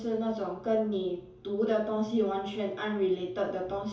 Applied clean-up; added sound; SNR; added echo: none; none; none; reverberation time 0.7 s.